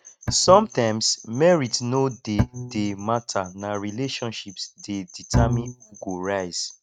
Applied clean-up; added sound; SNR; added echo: neural mask model RNNoise.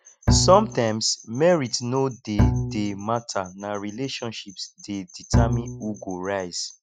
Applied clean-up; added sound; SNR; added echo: classical method Wiener filter.